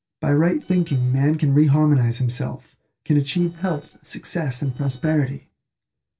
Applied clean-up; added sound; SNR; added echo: neural separator model SepFormer DNS4.